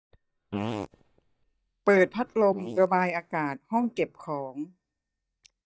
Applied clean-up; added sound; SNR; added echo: neural mask model DeepFilterNet 3.